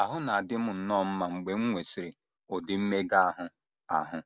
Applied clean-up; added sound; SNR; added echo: none; none; none; none.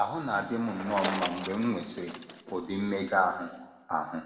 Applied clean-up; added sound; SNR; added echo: none; Bicycle; 9 dB; reverberation time 1.0 s.